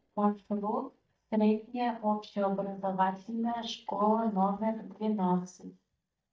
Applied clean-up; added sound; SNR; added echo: neural mask model DeepFilterNet 3.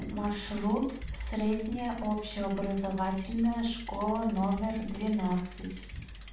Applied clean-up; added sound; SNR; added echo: none; Bicycle; 16 dB; reverberation time 0.5 s.